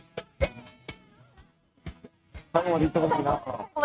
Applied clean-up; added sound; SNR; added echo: neural mask model RNNoise.